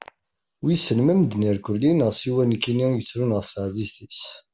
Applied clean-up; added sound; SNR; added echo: none; none; none; none.